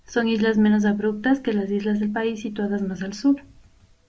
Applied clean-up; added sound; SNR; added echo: none; none; none; none.